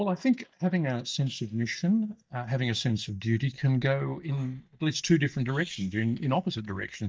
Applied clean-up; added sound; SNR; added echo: neural mask model DeepFilterNet 3.